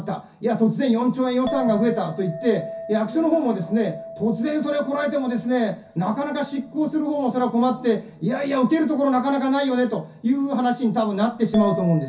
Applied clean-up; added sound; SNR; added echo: none; Chink, clink; 15 dB; reverberation time 0.3 s.